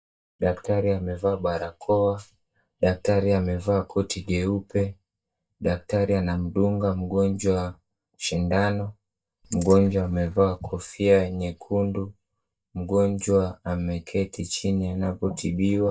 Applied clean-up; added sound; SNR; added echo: neural mask model DeepFilterNet 3.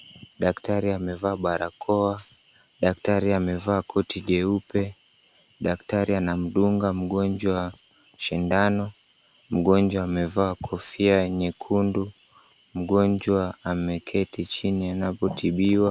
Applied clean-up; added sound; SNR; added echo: none; none; none; none.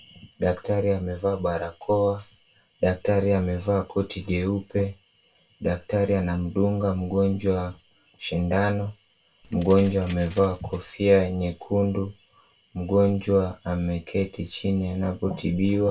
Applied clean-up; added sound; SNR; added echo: none; Keys jangling; 14 dB; reverberation time 0.2 s.